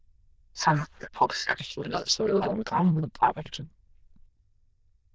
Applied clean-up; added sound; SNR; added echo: neural diffusion model UNIVERSE++.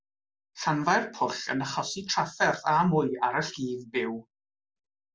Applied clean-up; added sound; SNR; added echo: none; none; none; none.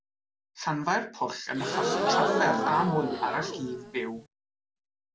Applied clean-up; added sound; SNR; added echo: none; Crowd / Gasp; -2 dB; none.